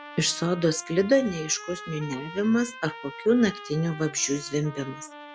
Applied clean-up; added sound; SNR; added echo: none; Trumpet; 16 dB; none.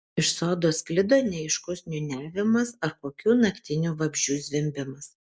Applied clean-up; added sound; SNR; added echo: none; none; none; none.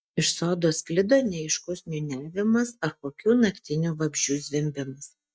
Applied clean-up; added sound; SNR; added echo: neural mask model DeepFilterNet 3.